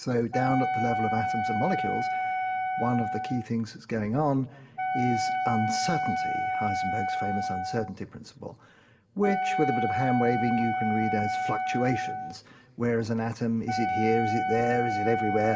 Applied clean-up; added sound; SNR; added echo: none; Wind instrument, woodwind instrument; 1 dB; reverberation time 2.4 s.